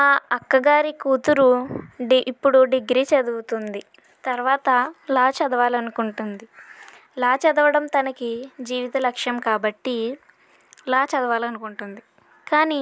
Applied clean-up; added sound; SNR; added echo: none; none; none; none.